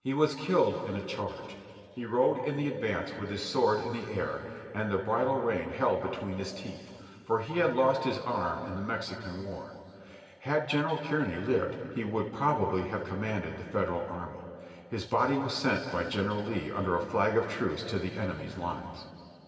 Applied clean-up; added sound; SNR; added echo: none; none; none; reverberation time 2.6 s.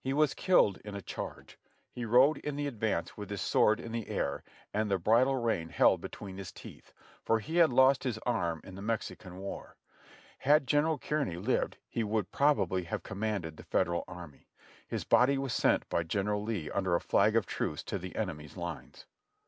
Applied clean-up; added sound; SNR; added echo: none; none; none; none.